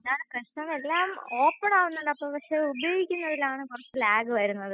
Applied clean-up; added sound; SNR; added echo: classical method spectral subtraction.